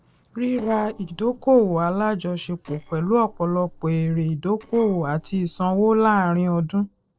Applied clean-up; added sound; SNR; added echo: neural separator model SepFormer DNS4.